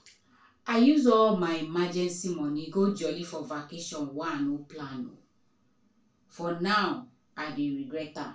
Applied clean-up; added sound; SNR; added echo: none; none; none; reverberation time 0.2 s.